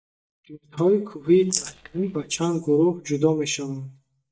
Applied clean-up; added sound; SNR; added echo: neural mask model DeepFilterNet 3.